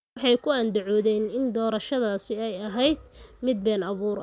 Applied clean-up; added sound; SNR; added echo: none; none; none; none.